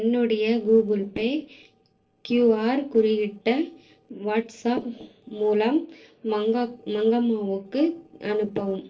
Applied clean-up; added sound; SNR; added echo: neural separator model SepFormer DNS4.